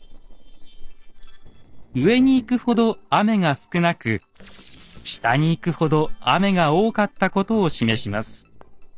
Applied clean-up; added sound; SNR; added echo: neural separator model SepFormer DNS4.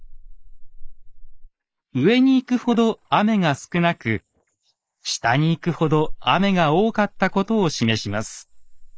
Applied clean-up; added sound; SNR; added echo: neural mask model Resemble Enhance denoiser.